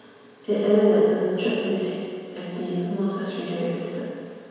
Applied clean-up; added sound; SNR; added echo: none; none; none; reverberation time 1.9 s.